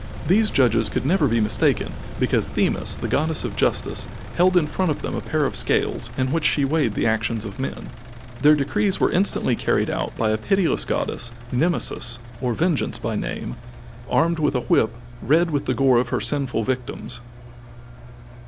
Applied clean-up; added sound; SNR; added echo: none; Engine; 12 dB; none.